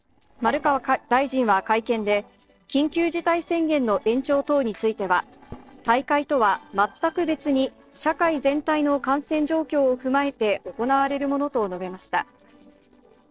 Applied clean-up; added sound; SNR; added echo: neural separator model SepFormer DNS4.